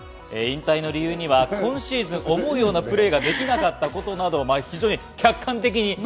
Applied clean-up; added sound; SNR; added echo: none; none; none; none.